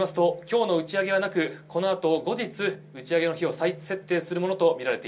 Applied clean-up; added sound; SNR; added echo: none; none; none; reverberation time 0.2 s.